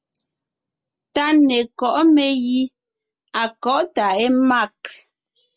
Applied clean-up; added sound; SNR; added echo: none; none; none; none.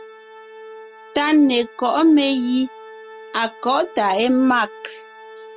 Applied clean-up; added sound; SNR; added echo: none; Organ; 19 dB; none.